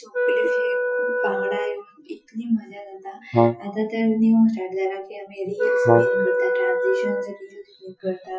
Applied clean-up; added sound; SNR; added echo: classical method Wiener filter.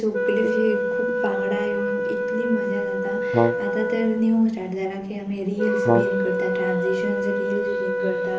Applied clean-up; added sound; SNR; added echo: none; Brass instrument + Wind instrument, woodwind instrument; -2 dB; none.